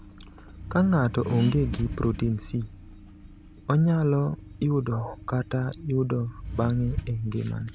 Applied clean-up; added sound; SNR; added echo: none; Accelerating, revving, vroom; 11 dB; none.